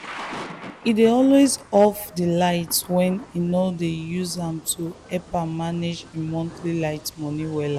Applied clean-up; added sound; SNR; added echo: none; Thunder / Rain; 19 dB; none.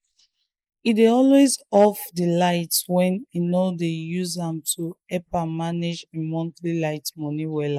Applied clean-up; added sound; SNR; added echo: neural mask model Resemble Enhance denoiser.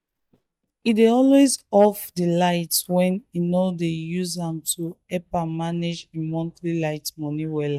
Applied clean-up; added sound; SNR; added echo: neural mask model DeepFilterNet 3.